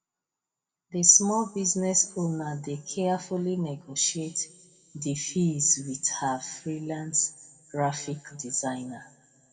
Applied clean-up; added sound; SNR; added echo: none; none; none; reverberation time 1.3 s.